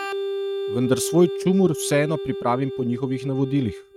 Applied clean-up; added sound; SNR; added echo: neural mask model RNNoise.